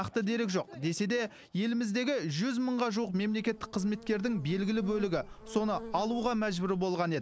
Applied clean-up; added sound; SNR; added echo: none; Buzz; 16 dB; none.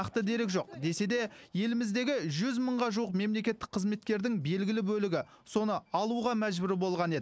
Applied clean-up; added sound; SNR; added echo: none; none; none; none.